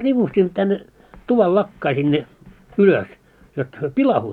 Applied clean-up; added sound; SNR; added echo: none; none; none; none.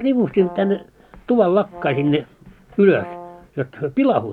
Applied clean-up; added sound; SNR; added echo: none; Brass instrument; 19 dB; none.